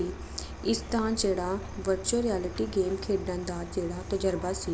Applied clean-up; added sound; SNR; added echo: none; Musical instrument + Truck; 13 dB; none.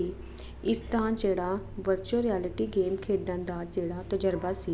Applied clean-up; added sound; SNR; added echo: none; none; none; none.